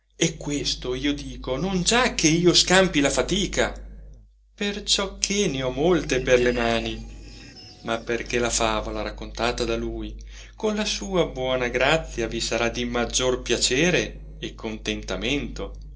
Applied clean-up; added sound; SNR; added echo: neural separator model SepFormer DNS4.